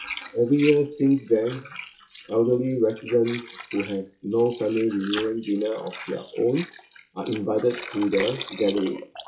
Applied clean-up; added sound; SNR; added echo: classical method WPE with log-MMSE.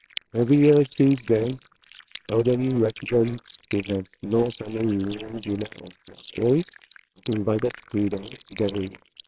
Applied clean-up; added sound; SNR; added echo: neural separator model SepFormer WHAMR!.